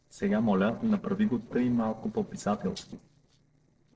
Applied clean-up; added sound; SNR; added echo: neural separator model SepFormer DNS4.